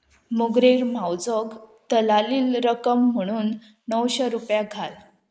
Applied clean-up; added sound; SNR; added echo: neural mask model Resemble Enhance denoiser.